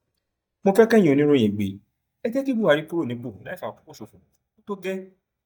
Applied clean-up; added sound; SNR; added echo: neural mask model DeepFilterNet 3.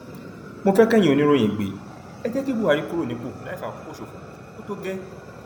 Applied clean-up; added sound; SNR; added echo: none; Fire; 16 dB; none.